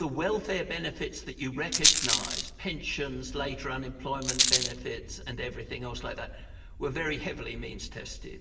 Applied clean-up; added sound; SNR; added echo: none; Rattle; -2 dB; reverberation time 0.9 s.